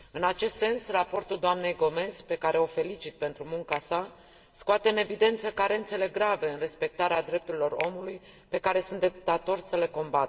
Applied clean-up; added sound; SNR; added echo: none; Finger snapping; 19 dB; reverberation time 1.0 s.